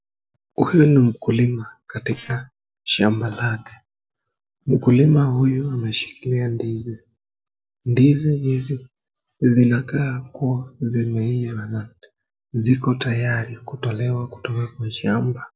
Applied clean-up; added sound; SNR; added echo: neural separator model SepFormer DNS4.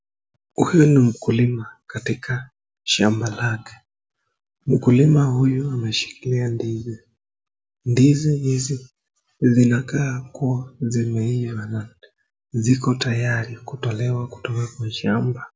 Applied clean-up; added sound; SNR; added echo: none; none; none; none.